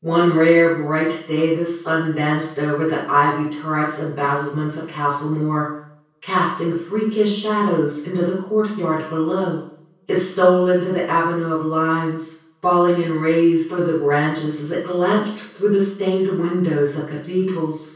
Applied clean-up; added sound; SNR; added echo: none; none; none; reverberation time 0.6 s.